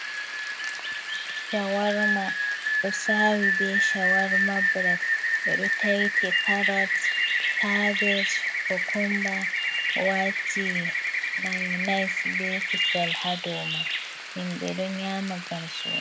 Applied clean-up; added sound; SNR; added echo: none; Rain; -4 dB; none.